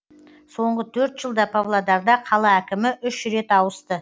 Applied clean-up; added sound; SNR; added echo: none; none; none; none.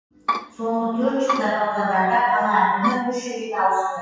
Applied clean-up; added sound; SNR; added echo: classical method WPE with log-MMSE.